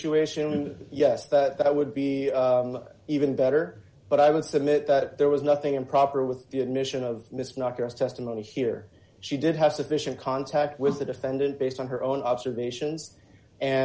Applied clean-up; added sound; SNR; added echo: none; none; none; none.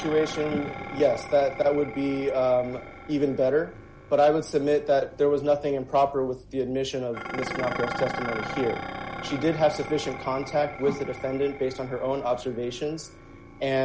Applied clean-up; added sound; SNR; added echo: none; Dishes, pots, and pans; 12 dB; none.